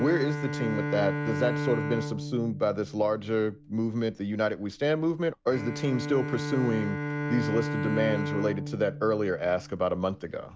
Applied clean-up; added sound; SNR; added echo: none; Bowed string instrument; 5 dB; none.